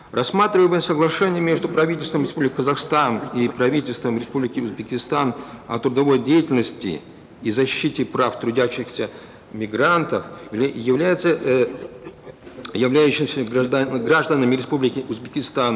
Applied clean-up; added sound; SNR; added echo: none; none; none; none.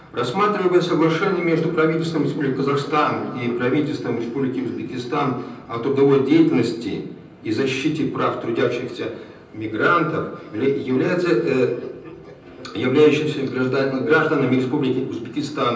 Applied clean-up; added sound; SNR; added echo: none; none; none; reverberation time 0.6 s.